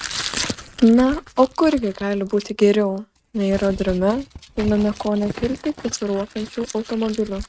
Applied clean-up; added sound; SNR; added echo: neural mask model RNNoise.